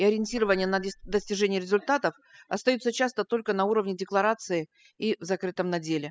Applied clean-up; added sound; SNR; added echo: classical method spectral subtraction.